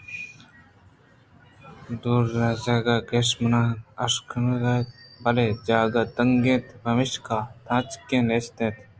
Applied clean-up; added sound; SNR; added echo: none; none; none; none.